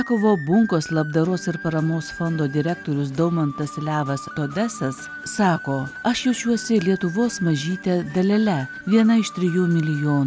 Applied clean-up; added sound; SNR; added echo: none; none; none; none.